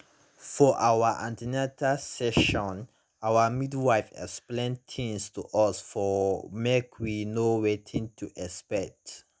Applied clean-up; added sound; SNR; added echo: none; none; none; none.